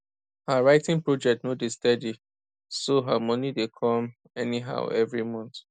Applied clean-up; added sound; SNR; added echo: none; none; none; none.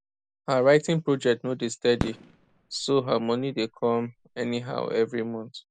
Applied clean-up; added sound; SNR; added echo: none; Fireworks; 15 dB; none.